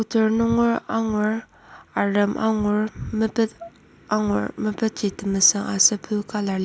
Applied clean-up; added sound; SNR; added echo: none; none; none; none.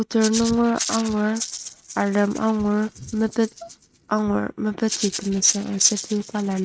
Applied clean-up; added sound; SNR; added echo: neural mask model RNNoise.